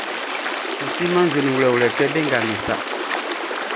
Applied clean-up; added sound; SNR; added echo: none; Stream; 2 dB; none.